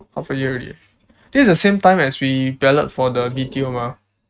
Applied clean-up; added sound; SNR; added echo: neural mask model RNNoise.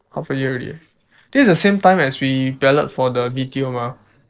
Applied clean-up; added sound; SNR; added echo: neural separator model SepFormer DNS4.